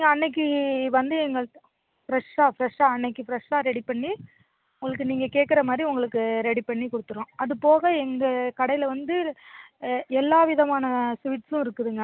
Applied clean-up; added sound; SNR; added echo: none; none; none; none.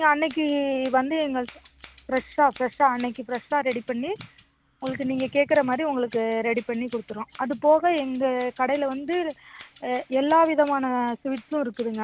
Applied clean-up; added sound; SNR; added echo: none; Scissors; 13 dB; none.